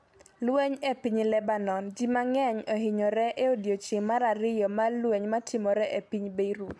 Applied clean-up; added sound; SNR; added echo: none; none; none; none.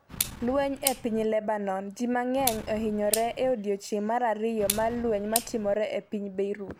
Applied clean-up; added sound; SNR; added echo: none; Clock; 9 dB; none.